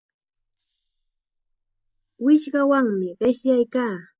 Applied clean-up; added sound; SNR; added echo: neural mask model Resemble Enhance denoiser.